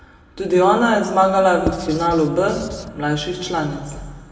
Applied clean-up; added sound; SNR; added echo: none; Writing; 11 dB; reverberation time 1.5 s.